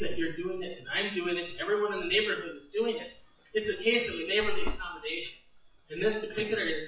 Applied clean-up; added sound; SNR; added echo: classical method WPE with log-MMSE.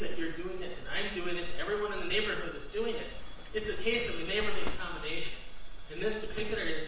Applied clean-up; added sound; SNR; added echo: none; Bus / Alarm; 15 dB; reverberation time 0.6 s.